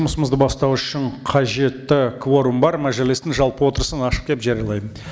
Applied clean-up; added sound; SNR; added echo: none; none; none; none.